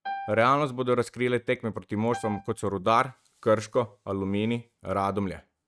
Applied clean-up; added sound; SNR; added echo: neural mask model RNNoise.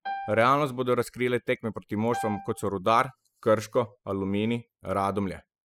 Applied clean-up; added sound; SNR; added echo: classical method spectral subtraction.